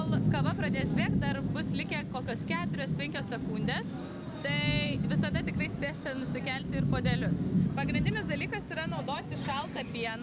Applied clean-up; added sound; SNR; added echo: none; Rain / Thunderstorm; -5 dB; none.